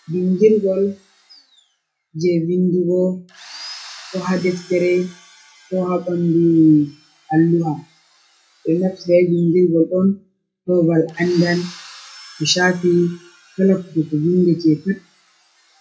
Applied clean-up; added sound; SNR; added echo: classical method WPE with log-MMSE.